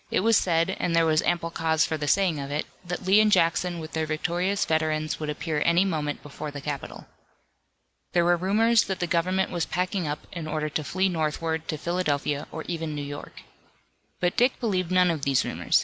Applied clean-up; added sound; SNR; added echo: none; none; none; none.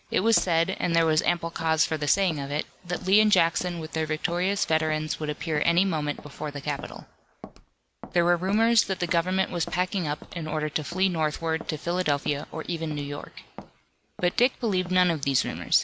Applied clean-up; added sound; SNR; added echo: none; Walk, footsteps; 19 dB; none.